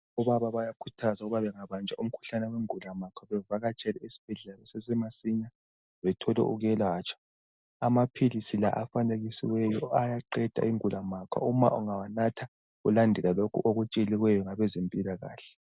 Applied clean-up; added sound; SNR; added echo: none; none; none; none.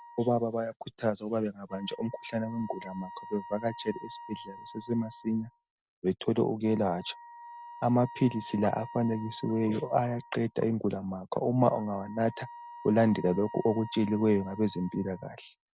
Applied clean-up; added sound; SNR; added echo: none; Wind instrument, woodwind instrument; 17 dB; none.